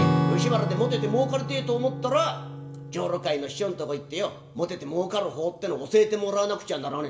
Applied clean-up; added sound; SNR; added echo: none; Acoustic guitar / Strum; 4 dB; reverberation time 0.7 s.